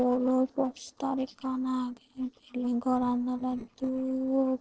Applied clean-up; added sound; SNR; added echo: neural separator model SepFormer DNS4.